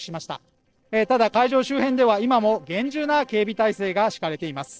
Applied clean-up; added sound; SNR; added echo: neural separator model SepFormer DNS4.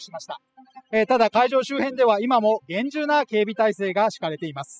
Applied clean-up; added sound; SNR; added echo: classical method spectral subtraction.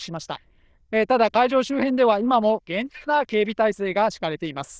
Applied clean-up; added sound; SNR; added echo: neural diffusion model UNIVERSE++.